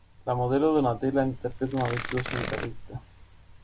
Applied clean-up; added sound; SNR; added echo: none; Tearing; 7 dB; none.